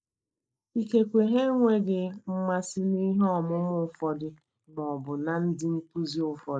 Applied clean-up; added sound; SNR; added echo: neural mask model Resemble Enhance denoiser.